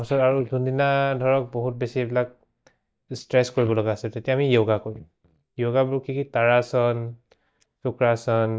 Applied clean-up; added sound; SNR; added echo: neural mask model DeepFilterNet 3.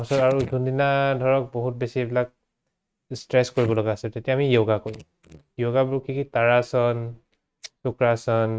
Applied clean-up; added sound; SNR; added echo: neural mask model RNNoise.